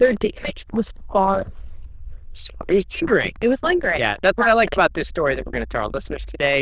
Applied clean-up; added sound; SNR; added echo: neural diffusion model UNIVERSE++.